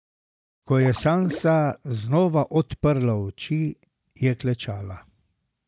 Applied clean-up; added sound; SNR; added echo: none; Splash, splatter; 14 dB; none.